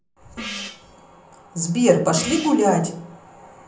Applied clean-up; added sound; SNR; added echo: none; Gong; 14 dB; reverberation time 0.6 s.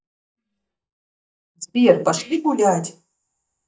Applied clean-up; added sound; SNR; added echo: neural mask model DeepFilterNet 3.